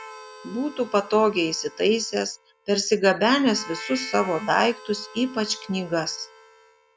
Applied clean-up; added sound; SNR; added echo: none; Harmonica; 18 dB; none.